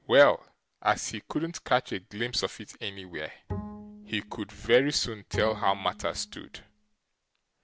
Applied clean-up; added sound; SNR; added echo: none; Bowed string instrument; 12 dB; none.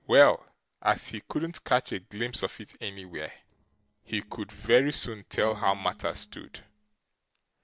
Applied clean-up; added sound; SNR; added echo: neural separator model SepFormer DNS4.